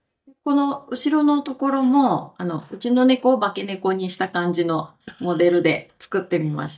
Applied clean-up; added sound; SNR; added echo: neural mask model DeepFilterNet 3.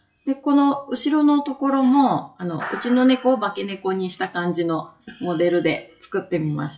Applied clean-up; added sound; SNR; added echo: classical method WPE with log-MMSE.